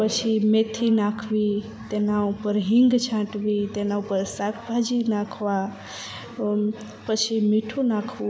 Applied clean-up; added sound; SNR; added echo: none; none; none; none.